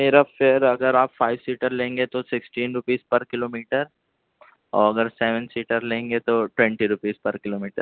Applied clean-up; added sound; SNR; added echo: none; none; none; none.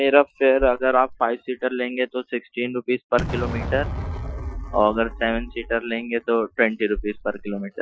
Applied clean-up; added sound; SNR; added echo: classical method Wiener filter.